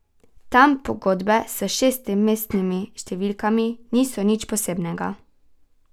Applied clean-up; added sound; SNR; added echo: none; none; none; none.